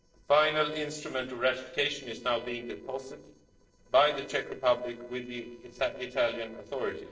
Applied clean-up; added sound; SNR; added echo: neural separator model SepFormer DNS4.